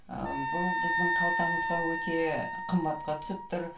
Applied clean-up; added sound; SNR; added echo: none; Wind instrument, woodwind instrument; -1 dB; reverberation time 0.3 s.